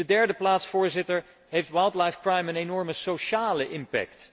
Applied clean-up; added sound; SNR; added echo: none; none; none; none.